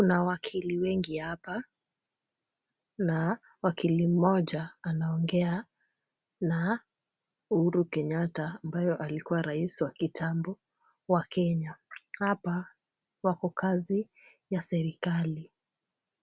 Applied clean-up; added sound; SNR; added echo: none; none; none; none.